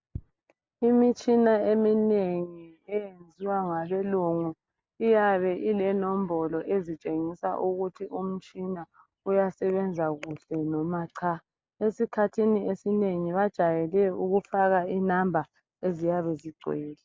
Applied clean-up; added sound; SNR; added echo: none; none; none; none.